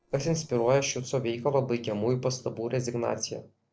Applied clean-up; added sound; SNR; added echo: neural separator model SepFormer DNS4.